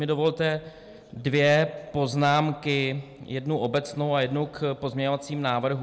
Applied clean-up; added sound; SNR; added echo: none; none; none; none.